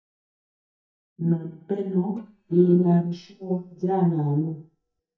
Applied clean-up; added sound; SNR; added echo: neural mask model DeepFilterNet 3.